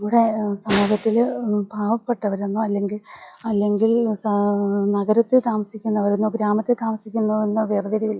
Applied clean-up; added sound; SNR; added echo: classical method log-MMSE.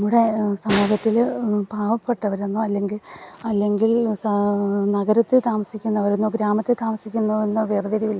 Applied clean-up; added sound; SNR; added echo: none; Snare drum; 14 dB; none.